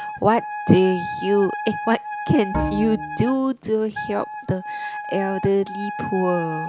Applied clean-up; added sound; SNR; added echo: none; Wind instrument, woodwind instrument + Bowed string instrument; 8 dB; none.